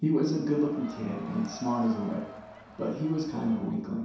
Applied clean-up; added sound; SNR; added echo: none; Crowd; 17 dB; reverberation time 0.7 s.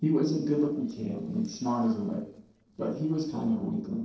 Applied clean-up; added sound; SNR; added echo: neural separator model SepFormer DNS4.